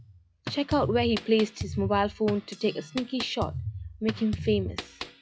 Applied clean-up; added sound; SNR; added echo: classical method log-MMSE.